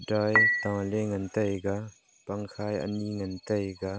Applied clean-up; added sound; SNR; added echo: none; Dishes, pots, and pans / Chink, clink; -3 dB; none.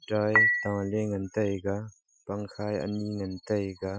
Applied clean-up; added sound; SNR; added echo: classical method Wiener filter.